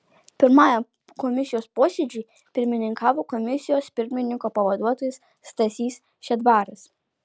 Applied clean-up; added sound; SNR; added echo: none; none; none; none.